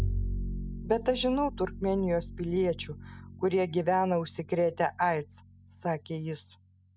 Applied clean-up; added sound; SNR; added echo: none; Bowed string instrument; 8 dB; none.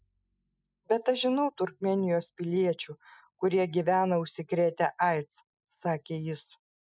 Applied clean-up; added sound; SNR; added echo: classical method Wiener filter.